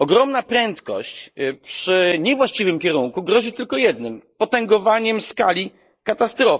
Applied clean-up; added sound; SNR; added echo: neural mask model Resemble Enhance denoiser.